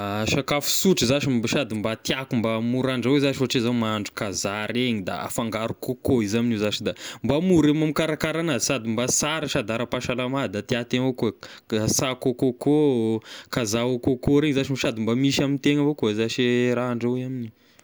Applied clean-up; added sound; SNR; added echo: none; none; none; none.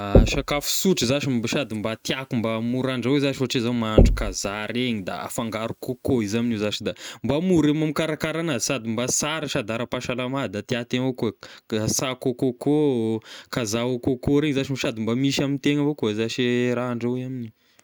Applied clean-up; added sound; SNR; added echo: neural mask model RNNoise.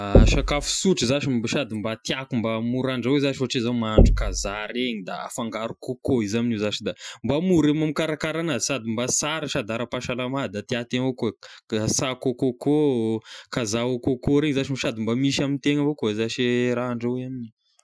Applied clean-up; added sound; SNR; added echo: classical method Wiener filter.